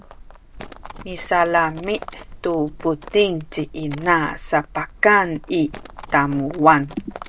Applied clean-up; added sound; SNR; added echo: none; Livestock, farm animals, working animals; 17 dB; none.